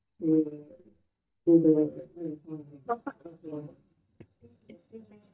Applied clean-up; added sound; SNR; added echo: neural mask model DeepFilterNet 3.